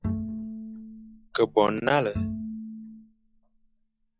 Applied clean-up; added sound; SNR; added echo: classical method log-MMSE.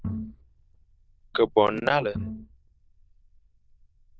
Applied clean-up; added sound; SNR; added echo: neural diffusion model UNIVERSE++.